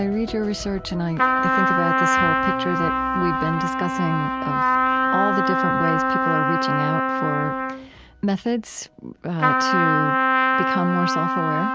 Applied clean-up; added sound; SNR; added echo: none; Trumpet; -4 dB; none.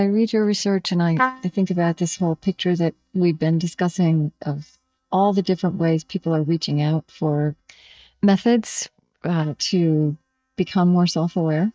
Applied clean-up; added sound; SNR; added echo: neural mask model DeepFilterNet 3.